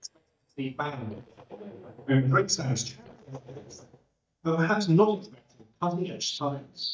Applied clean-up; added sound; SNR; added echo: neural mask model DeepFilterNet 3.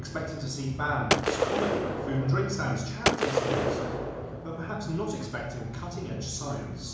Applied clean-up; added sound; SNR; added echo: none; Gunshot, gunfire; -2 dB; reverberation time 1.0 s.